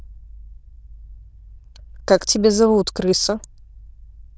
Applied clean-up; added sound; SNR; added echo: neural diffusion model UNIVERSE++.